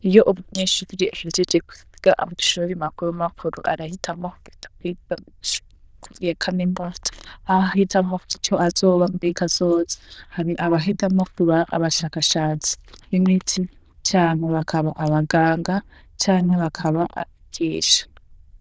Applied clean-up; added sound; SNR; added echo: neural diffusion model UNIVERSE++.